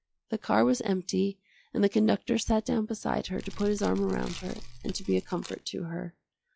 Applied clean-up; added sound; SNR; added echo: classical method log-MMSE.